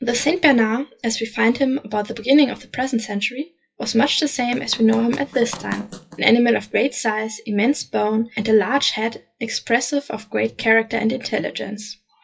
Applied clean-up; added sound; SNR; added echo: classical method WPE with log-MMSE.